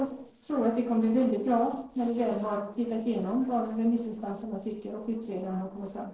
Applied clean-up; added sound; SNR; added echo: neural separator model SepFormer DNS4.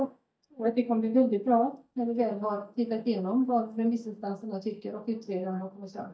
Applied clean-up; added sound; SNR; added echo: neural mask model DeepFilterNet 3.